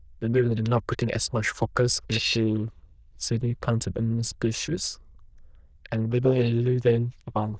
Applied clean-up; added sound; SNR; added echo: neural diffusion model UNIVERSE++.